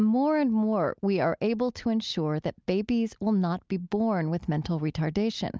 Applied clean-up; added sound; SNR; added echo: none; none; none; none.